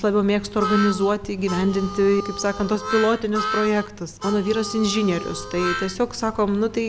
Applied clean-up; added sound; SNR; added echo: none; Harmonica; 8 dB; none.